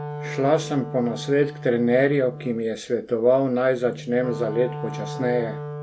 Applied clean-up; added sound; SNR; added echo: none; Wind instrument, woodwind instrument; 11 dB; none.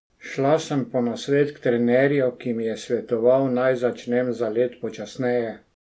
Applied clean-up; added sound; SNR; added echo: none; none; none; none.